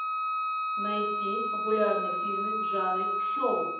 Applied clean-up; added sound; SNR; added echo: none; Wind instrument, woodwind instrument; -3 dB; reverberation time 0.8 s.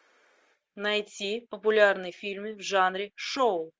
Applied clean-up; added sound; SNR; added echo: none; none; none; none.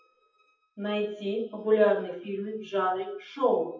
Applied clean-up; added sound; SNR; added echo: classical method WPE with log-MMSE.